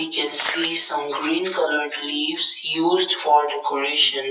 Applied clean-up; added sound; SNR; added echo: classical method WPE with log-MMSE.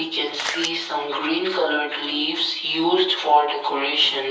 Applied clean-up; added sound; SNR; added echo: none; Camera; 5 dB; reverberation time 0.7 s.